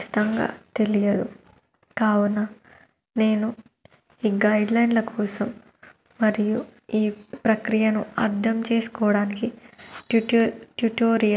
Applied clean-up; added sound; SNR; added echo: none; none; none; none.